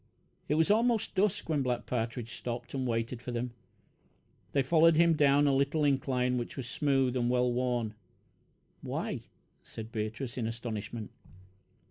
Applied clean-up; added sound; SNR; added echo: none; none; none; none.